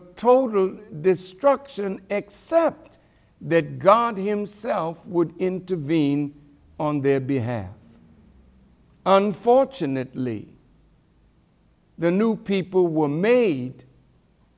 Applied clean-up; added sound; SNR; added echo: none; none; none; none.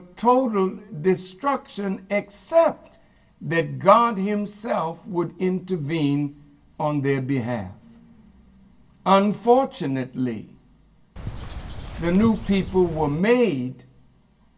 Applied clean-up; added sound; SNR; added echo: none; Bird; 10 dB; reverberation time 0.1 s.